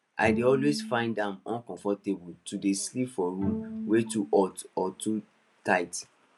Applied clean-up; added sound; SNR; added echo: none; Bowed string instrument; 10 dB; none.